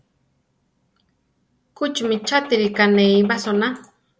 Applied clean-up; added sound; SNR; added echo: none; Gunshot, gunfire; 19 dB; none.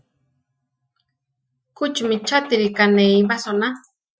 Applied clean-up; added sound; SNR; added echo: classical method Wiener filter.